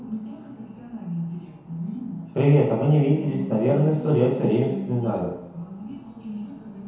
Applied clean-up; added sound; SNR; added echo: none; none; none; reverberation time 1.0 s.